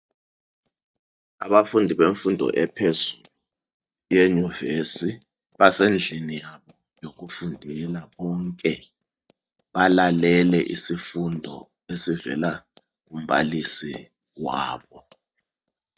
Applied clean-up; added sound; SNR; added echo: neural mask model DeepFilterNet 3.